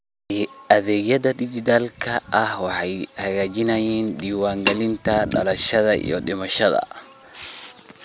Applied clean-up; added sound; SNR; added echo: none; none; none; none.